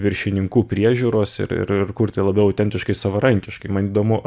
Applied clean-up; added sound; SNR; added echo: none; none; none; none.